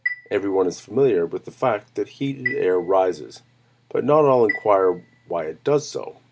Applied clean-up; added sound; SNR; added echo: none; Chime; 14 dB; none.